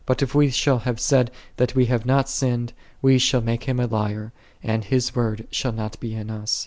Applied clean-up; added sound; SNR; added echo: none; none; none; none.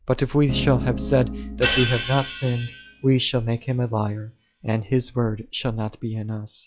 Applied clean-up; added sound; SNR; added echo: classical method log-MMSE.